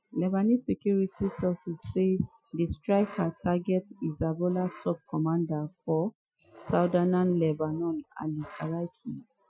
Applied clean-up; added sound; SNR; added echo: classical method Wiener filter.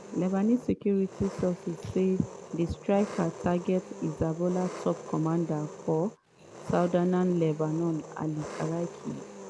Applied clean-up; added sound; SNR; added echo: none; Engine; 14 dB; none.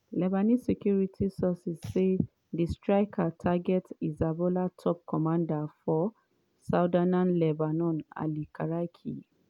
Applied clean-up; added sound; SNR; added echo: none; none; none; none.